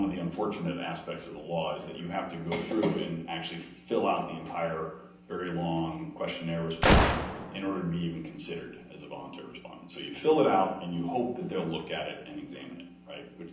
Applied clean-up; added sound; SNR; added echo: none; Gunshot, gunfire; -4 dB; reverberation time 0.6 s.